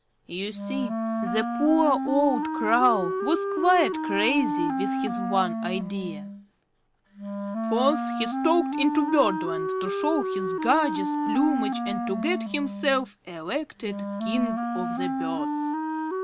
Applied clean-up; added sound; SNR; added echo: none; Wind instrument, woodwind instrument; 2 dB; none.